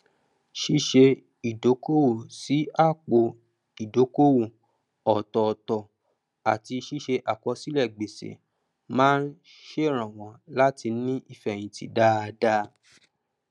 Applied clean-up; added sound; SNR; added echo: none; none; none; none.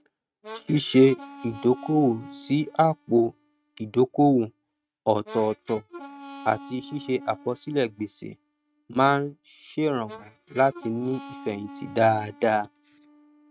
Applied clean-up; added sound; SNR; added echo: neural mask model RNNoise.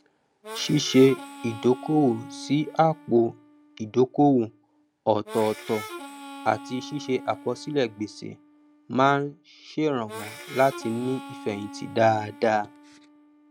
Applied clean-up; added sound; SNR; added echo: none; Harmonica; 17 dB; none.